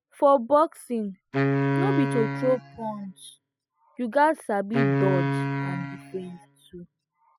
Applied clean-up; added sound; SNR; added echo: classical method spectral subtraction.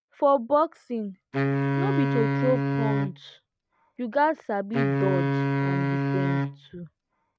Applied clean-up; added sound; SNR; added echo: neural mask model RNNoise.